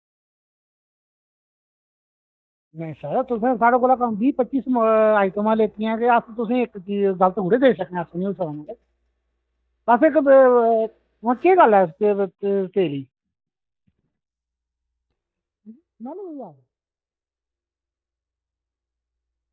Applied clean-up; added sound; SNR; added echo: neural mask model DeepFilterNet 3.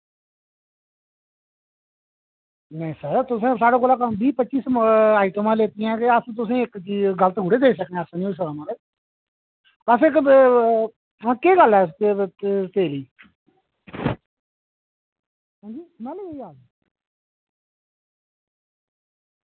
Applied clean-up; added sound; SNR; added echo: none; none; none; none.